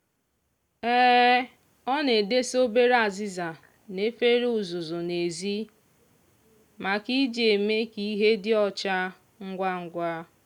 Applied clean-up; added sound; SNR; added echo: none; none; none; none.